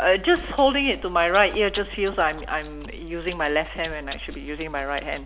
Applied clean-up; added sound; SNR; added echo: none; Chewing, mastication; 14 dB; none.